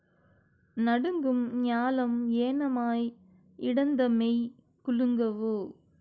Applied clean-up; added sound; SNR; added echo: none; none; none; none.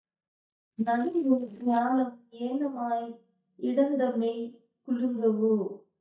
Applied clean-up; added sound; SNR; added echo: neural mask model DeepFilterNet 3.